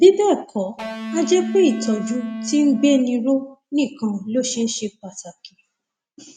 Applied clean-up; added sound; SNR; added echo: neural mask model RNNoise.